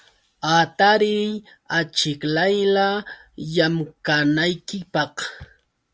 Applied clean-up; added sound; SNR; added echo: none; none; none; none.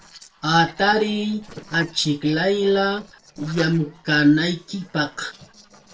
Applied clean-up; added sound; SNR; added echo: neural separator model SepFormer DNS4.